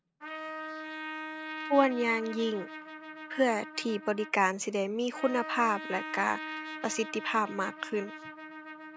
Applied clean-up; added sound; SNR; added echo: none; Trumpet; 10 dB; none.